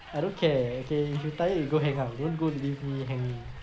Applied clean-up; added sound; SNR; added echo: none; Hiss; 17 dB; none.